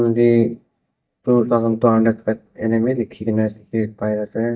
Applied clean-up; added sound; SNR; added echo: neural mask model DeepFilterNet 3.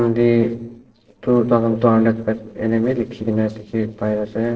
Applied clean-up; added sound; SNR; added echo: neural separator model SepFormer DNS4.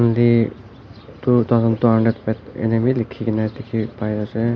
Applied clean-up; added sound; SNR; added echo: none; none; none; none.